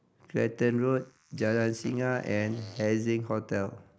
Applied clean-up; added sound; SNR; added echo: neural mask model Resemble Enhance denoiser.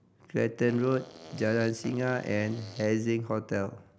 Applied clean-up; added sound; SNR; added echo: none; Fart; 18 dB; none.